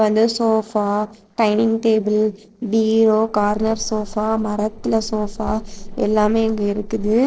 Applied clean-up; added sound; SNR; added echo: neural separator model SepFormer DNS4.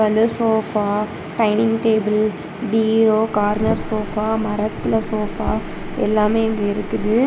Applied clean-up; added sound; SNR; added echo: none; Drawer open or close; 11 dB; none.